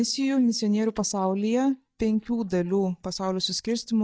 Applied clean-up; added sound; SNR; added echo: neural mask model DeepFilterNet 3.